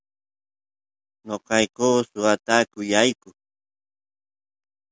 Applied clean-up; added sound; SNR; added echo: none; none; none; none.